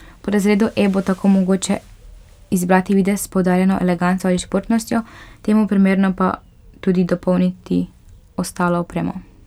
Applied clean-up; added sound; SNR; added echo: none; none; none; none.